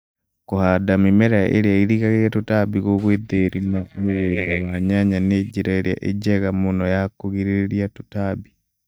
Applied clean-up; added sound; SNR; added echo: neural mask model DeepFilterNet 3.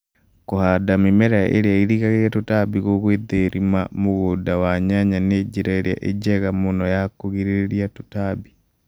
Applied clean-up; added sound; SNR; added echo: none; none; none; none.